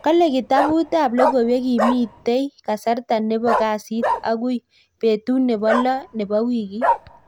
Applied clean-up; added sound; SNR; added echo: none; Bark; 6 dB; none.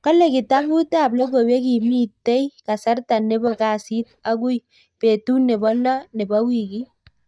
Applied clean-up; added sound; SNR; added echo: neural mask model DeepFilterNet 3.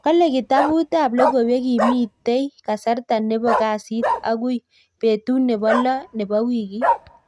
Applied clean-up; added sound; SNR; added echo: neural mask model RNNoise.